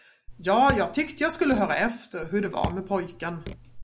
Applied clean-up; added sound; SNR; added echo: none; Raindrop / Drip; 11 dB; none.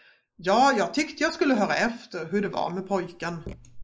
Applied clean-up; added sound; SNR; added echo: neural mask model Resemble Enhance denoiser.